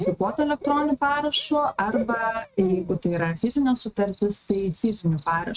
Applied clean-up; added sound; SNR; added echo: neural mask model RNNoise.